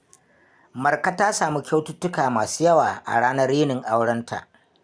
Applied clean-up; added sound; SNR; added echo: none; none; none; none.